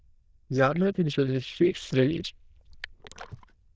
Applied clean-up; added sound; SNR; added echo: neural diffusion model UNIVERSE++.